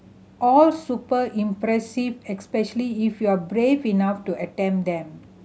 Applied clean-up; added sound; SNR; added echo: none; none; none; none.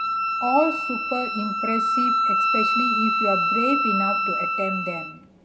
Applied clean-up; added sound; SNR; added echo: none; Wind instrument, woodwind instrument; -4 dB; reverberation time 0.7 s.